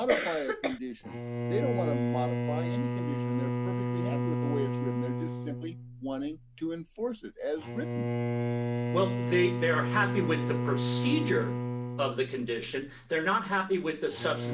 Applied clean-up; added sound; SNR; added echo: none; Cough + Bowed string instrument; 0 dB; none.